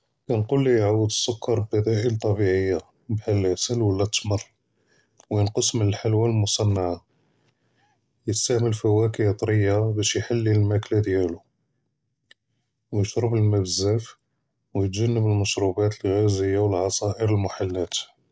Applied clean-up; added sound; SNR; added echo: none; none; none; none.